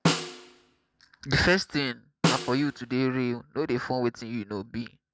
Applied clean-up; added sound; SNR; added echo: none; Snare drum; 4 dB; none.